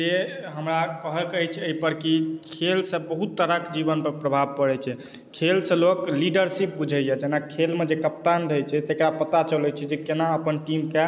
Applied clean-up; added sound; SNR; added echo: none; none; none; none.